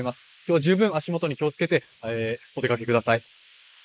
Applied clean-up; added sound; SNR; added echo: neural mask model Resemble Enhance denoiser.